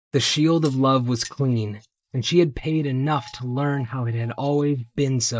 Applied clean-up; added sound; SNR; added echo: neural mask model DeepFilterNet 3.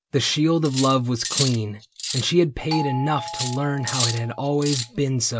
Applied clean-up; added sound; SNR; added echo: none; Doorbell + Cutlery, silverware; 7 dB; none.